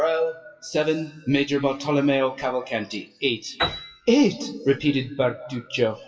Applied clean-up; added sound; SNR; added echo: classical method WPE with log-MMSE.